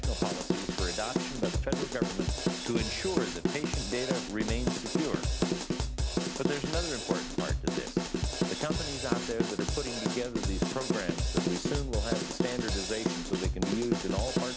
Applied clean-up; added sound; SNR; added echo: none; Drum / Drum kit; -5 dB; none.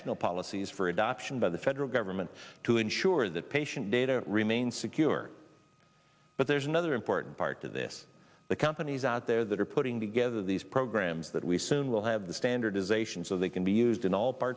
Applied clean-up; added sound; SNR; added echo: none; none; none; none.